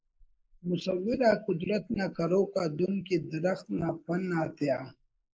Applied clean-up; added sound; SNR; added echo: neural mask model Resemble Enhance denoiser.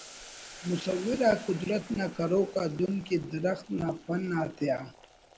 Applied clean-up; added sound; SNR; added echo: none; Boiling; 19 dB; none.